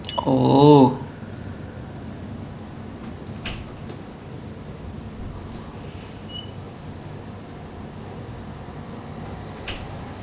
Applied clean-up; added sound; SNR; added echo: none; Slam; 17 dB; none.